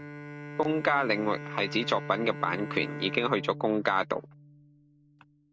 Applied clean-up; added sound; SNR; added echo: none; Bowed string instrument; 11 dB; none.